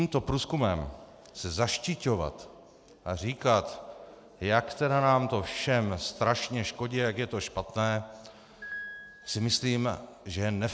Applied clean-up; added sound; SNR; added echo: none; Piano; 16 dB; none.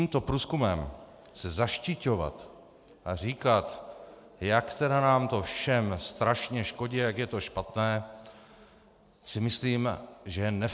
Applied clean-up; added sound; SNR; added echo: none; none; none; none.